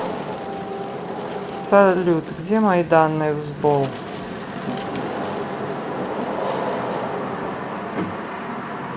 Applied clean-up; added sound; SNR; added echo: none; Wind / Rain; 4 dB; none.